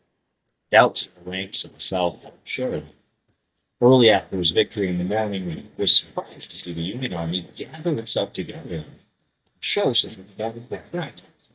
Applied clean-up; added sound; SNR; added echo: neural mask model DeepFilterNet 3.